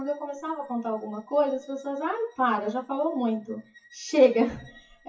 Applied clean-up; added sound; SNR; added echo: classical method WPE with log-MMSE.